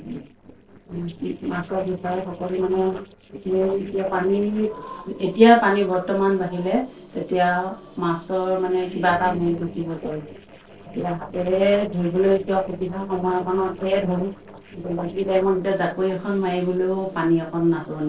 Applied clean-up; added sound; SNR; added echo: neural separator model SepFormer DNS4.